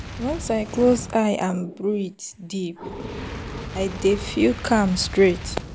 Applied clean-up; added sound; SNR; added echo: none; Fire; 11 dB; none.